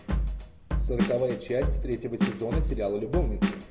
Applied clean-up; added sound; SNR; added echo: none; Drum kit; -2 dB; none.